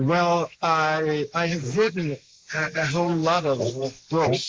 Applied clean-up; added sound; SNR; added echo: neural mask model Resemble Enhance denoiser.